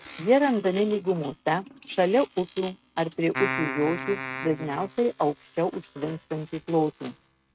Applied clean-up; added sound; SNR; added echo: neural mask model RNNoise.